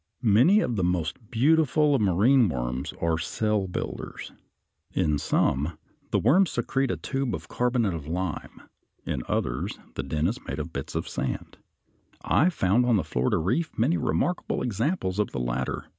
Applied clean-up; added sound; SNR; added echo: none; none; none; none.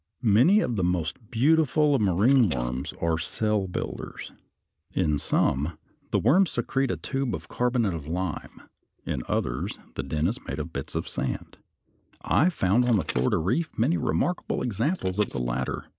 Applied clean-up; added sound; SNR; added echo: neural mask model Resemble Enhance denoiser.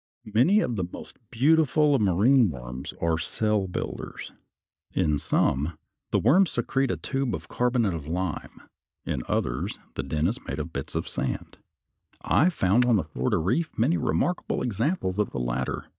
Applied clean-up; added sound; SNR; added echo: neural mask model DeepFilterNet 3.